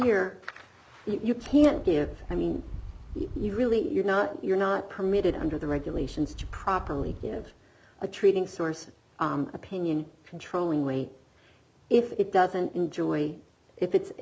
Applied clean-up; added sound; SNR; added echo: none; Wind; 12 dB; none.